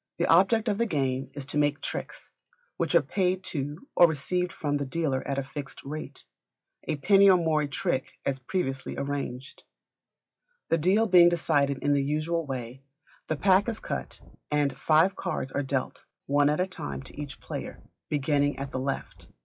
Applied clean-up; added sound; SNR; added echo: classical method log-MMSE.